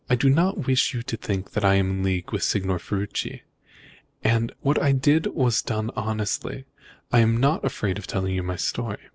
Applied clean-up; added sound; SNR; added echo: none; none; none; none.